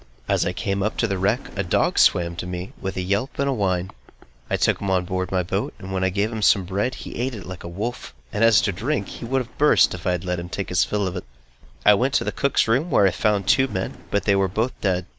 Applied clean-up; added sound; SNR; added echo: none; Thunder; 18 dB; none.